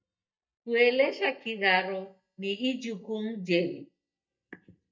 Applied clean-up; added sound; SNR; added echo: neural mask model DeepFilterNet 3.